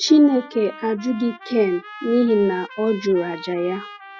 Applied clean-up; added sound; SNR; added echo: classical method Wiener filter.